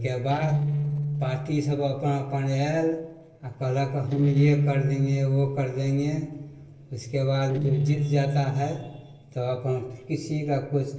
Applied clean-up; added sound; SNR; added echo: neural separator model SepFormer DNS4.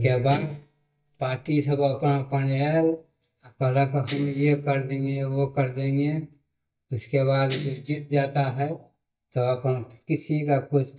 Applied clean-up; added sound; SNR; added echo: neural mask model DeepFilterNet 3.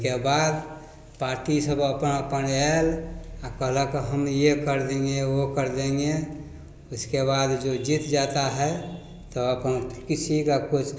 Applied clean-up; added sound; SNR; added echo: none; none; none; none.